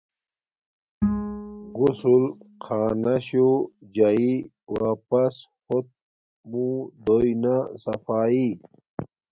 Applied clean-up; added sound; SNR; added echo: neural mask model RNNoise.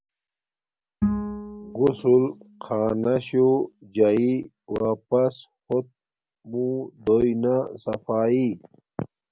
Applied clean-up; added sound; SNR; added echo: none; Bowed string instrument; 9 dB; none.